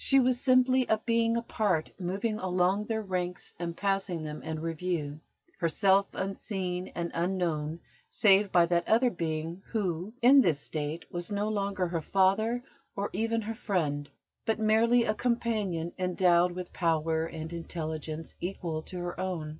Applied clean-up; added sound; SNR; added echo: none; none; none; none.